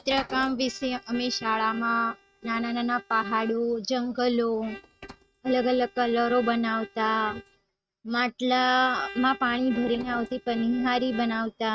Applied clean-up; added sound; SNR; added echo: neural mask model RNNoise.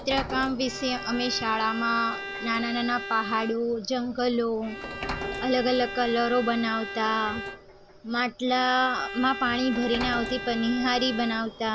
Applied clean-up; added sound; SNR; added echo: none; Bowed string instrument + Sliding door; 9 dB; none.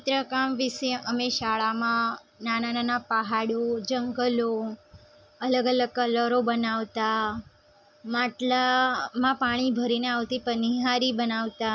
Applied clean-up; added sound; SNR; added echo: none; none; none; none.